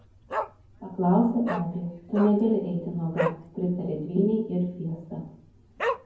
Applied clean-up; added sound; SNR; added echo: none; Dog; 9 dB; reverberation time 0.9 s.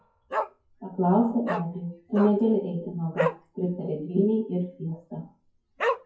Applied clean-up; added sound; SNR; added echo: classical method WPE with log-MMSE.